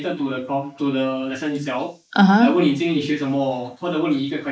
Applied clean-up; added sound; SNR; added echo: neural mask model Resemble Enhance denoiser.